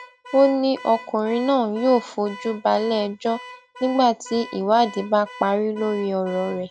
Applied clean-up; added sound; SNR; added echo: none; Alarm / Car; 19 dB; none.